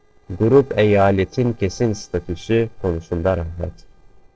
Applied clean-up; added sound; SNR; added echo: neural separator model SepFormer DNS4.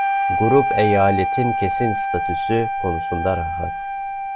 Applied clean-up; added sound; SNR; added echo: none; Wind instrument, woodwind instrument; 0 dB; none.